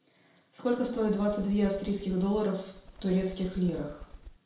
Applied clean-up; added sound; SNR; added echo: none; Bird; 16 dB; reverberation time 0.5 s.